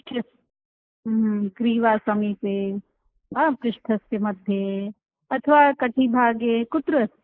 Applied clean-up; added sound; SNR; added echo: neural mask model Resemble Enhance denoiser.